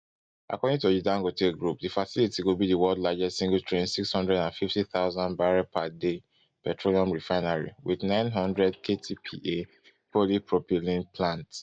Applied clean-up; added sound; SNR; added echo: neural mask model DeepFilterNet 3.